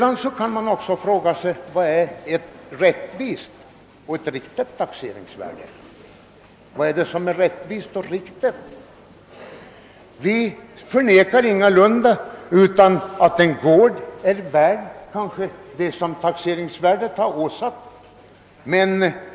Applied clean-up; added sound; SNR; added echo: none; none; none; none.